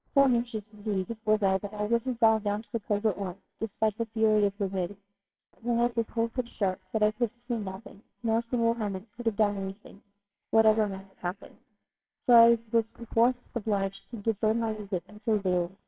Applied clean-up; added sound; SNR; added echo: neural separator model SepFormer WHAMR!.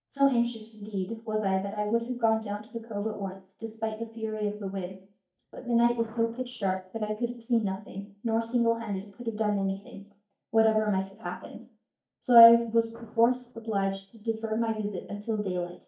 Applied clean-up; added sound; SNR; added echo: neural mask model DeepFilterNet 3.